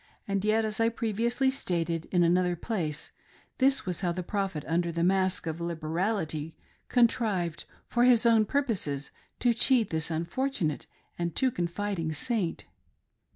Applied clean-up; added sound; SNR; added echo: none; none; none; none.